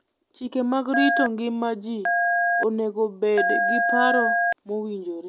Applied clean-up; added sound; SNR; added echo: none; Telephone; -2 dB; none.